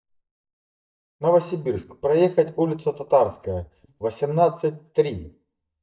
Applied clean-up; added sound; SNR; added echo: neural mask model DeepFilterNet 3.